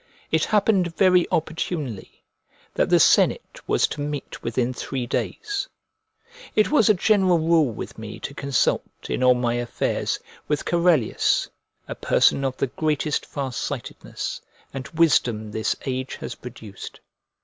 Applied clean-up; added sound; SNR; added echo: none; none; none; none.